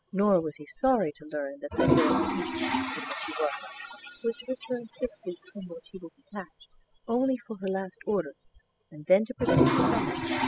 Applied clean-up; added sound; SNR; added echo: classical method spectral subtraction.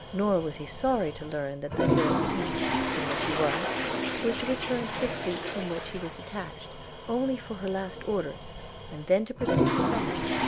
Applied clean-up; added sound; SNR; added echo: none; Toilet flush; -1 dB; none.